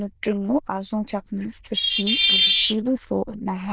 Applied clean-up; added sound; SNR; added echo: neural diffusion model UNIVERSE++.